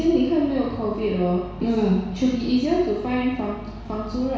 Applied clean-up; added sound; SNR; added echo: none; none; none; reverberation time 1.1 s.